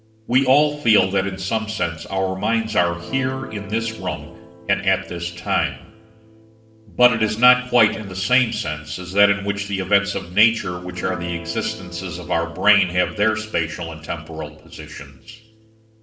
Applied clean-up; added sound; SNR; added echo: none; Guitar; 20 dB; reverberation time 0.9 s.